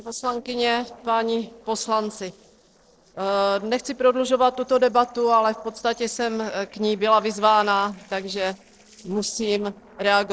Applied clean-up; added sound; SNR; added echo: neural separator model SepFormer DNS4.